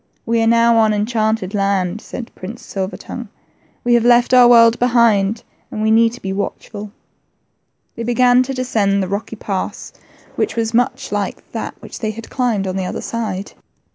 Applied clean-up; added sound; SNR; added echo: none; none; none; none.